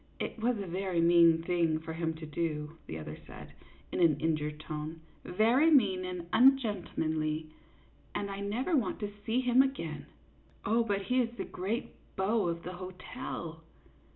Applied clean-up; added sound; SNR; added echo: none; none; none; none.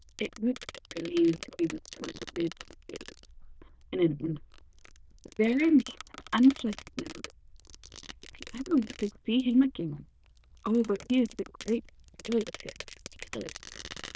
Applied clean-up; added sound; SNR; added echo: neural diffusion model UNIVERSE++.